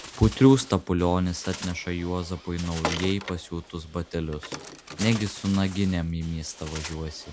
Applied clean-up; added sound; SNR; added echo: none; Bird; 13 dB; none.